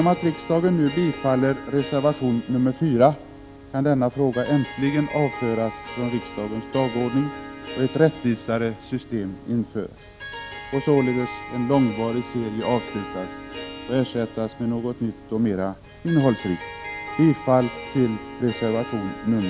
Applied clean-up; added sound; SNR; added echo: none; Harp; 13 dB; none.